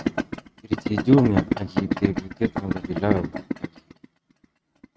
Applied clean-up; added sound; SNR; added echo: neural mask model RNNoise.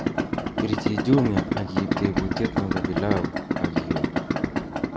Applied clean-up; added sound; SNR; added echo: none; Idling; -3 dB; none.